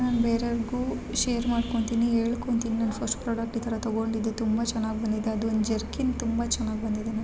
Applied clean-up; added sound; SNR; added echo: none; none; none; none.